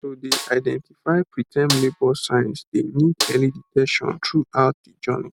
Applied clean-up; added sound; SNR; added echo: none; Snare drum; 9 dB; none.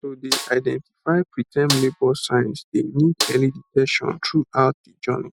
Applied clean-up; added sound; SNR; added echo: classical method Wiener filter.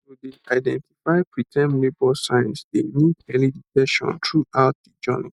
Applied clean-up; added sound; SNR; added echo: neural mask model DeepFilterNet 3.